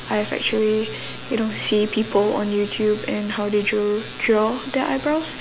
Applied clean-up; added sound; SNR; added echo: none; none; none; none.